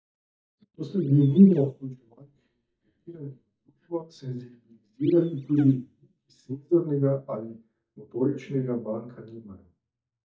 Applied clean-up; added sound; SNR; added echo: neural mask model DeepFilterNet 3.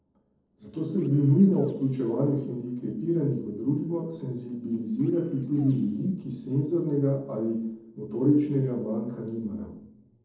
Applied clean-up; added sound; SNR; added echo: neural separator model SepFormer DNS4.